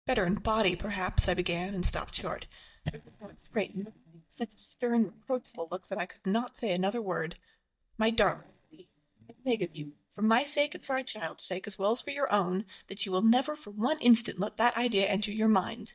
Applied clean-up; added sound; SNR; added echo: neural mask model DeepFilterNet 3.